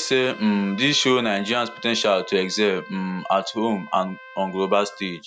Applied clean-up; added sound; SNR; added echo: none; Trumpet; 19 dB; none.